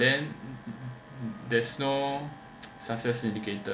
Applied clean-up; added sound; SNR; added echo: none; none; none; none.